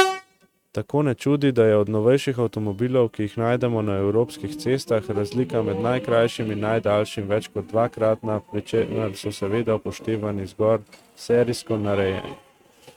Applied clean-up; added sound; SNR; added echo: neural mask model RNNoise.